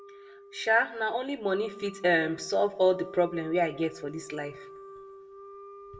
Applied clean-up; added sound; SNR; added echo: none; Wind instrument, woodwind instrument; 18 dB; reverberation time 0.5 s.